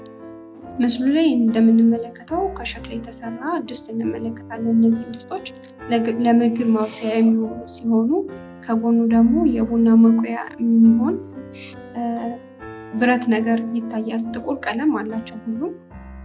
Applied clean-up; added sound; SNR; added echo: none; Piano; 18 dB; none.